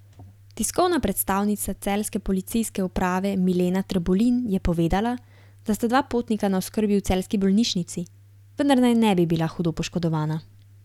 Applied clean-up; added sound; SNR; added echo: none; none; none; none.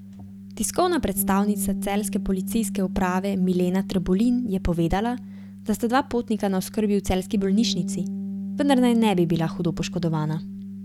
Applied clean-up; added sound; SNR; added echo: none; Bass guitar; 8 dB; none.